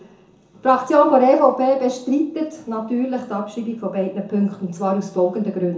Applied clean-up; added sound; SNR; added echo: none; none; none; reverberation time 0.5 s.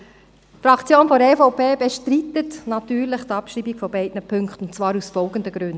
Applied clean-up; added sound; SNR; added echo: none; none; none; none.